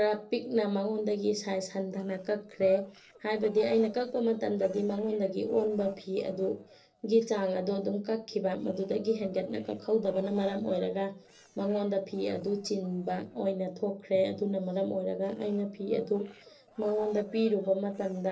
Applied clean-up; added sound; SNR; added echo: neural separator model SepFormer DNS4.